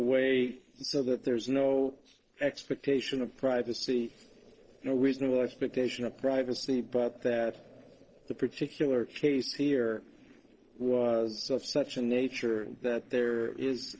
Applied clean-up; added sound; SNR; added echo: neural separator model SepFormer DNS4.